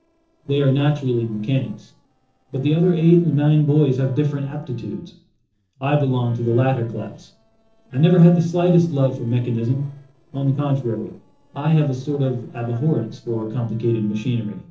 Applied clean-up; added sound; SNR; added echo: neural separator model SepFormer DNS4.